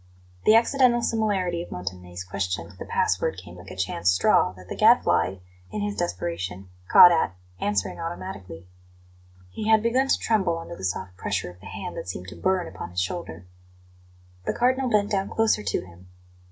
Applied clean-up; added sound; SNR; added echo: none; none; none; none.